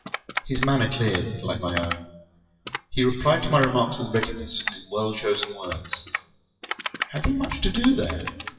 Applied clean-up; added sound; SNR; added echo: classical method WPE with log-MMSE.